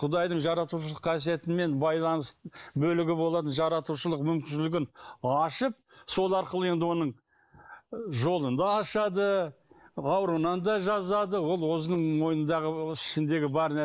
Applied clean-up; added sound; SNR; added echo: neural mask model Resemble Enhance denoiser.